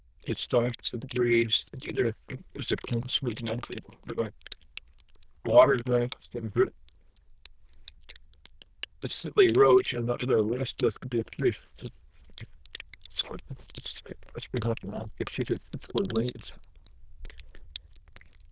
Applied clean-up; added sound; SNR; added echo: neural diffusion model UNIVERSE++.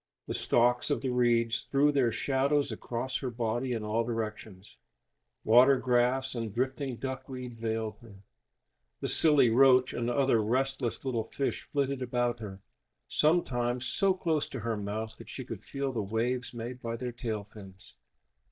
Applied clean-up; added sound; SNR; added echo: neural mask model DeepFilterNet 3.